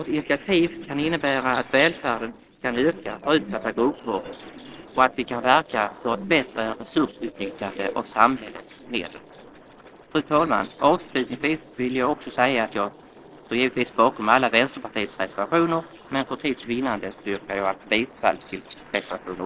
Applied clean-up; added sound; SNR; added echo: neural separator model SepFormer DNS4.